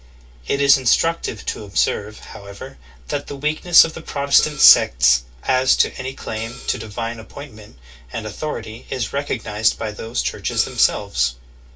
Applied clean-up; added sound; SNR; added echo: none; Hi-hat; 14 dB; reverberation time 0.1 s.